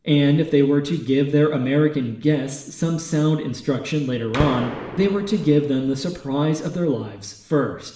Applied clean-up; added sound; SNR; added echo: none; Gunshot, gunfire; 9 dB; reverberation time 0.7 s.